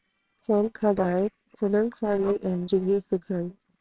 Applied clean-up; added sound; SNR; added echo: neural separator model SepFormer WHAMR!.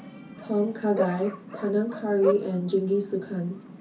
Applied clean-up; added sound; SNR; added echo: none; Bark; 9 dB; reverberation time 0.3 s.